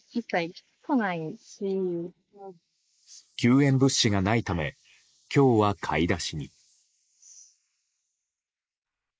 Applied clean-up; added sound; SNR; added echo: neural mask model Resemble Enhance denoiser.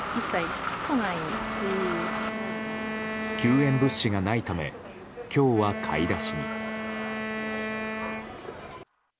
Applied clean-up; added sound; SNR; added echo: none; Wind instrument, woodwind instrument; 6 dB; none.